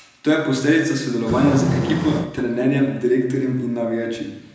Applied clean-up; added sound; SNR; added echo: none; Fire; 8 dB; reverberation time 0.9 s.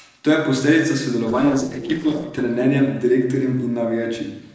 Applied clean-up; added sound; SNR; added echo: neural separator model SepFormer DNS4.